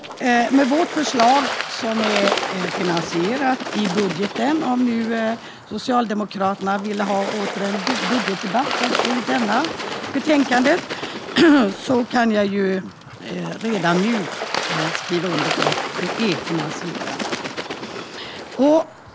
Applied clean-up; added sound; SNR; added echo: none; Water / Bird; 6 dB; none.